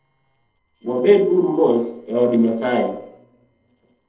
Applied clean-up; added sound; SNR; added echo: neural separator model SepFormer DNS4.